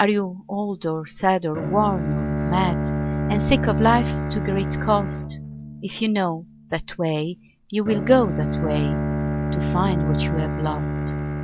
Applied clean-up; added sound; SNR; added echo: none; Bowed string instrument; 2 dB; none.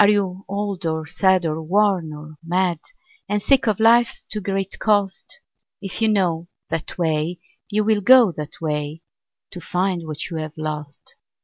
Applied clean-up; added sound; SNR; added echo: none; none; none; none.